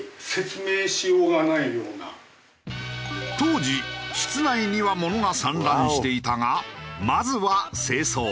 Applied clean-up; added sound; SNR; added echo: none; none; none; none.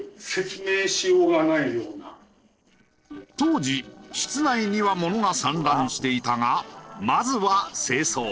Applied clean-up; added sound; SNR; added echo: neural separator model SepFormer DNS4.